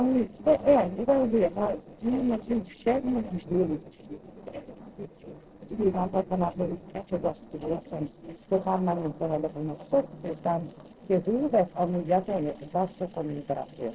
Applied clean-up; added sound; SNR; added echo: neural separator model SepFormer DNS4.